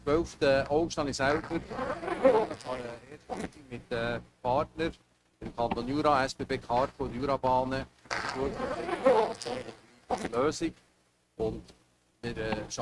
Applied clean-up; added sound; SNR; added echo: neural mask model RNNoise.